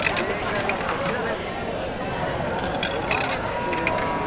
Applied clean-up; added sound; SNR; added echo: none; Coin (dropping); -4 dB; none.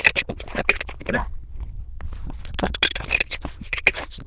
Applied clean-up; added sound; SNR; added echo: neural diffusion model UNIVERSE++.